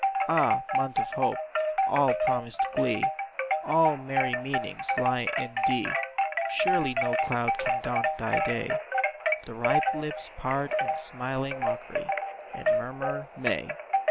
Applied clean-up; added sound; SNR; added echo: none; Wind chime; -3 dB; none.